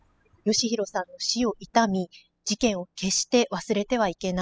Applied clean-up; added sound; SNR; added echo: classical method spectral subtraction.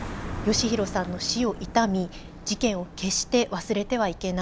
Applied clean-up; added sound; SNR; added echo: none; Car passing by; 11 dB; none.